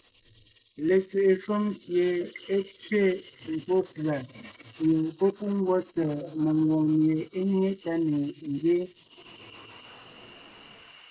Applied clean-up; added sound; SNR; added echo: neural mask model Resemble Enhance denoiser.